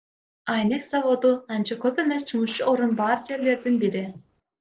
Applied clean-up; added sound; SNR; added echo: neural separator model SepFormer DNS4.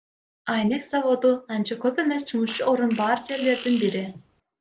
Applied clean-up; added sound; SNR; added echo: none; Fart; 17 dB; none.